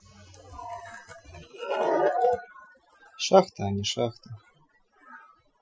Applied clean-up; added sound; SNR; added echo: classical method Wiener filter.